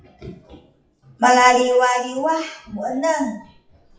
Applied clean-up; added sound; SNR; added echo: classical method WPE with log-MMSE.